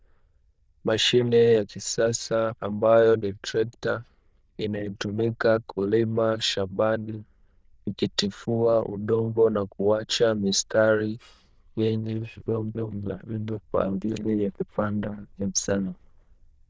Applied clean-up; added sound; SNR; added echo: neural diffusion model UNIVERSE++.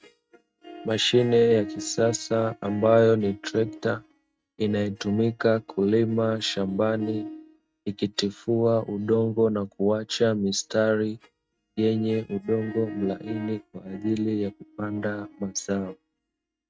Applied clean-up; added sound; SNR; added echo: neural mask model RNNoise.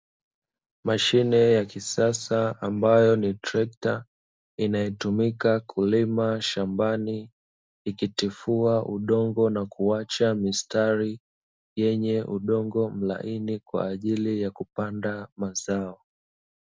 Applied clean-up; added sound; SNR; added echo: none; none; none; none.